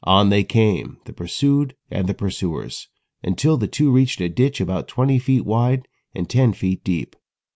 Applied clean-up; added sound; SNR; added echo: none; none; none; none.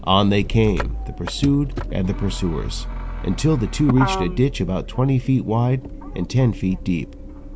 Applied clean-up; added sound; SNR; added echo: none; Motor vehicle (road); 7 dB; none.